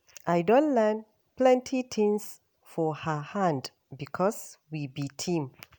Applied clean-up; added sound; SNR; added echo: none; none; none; none.